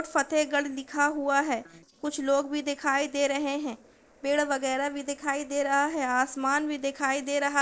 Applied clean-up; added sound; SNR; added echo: neural separator model SepFormer DNS4.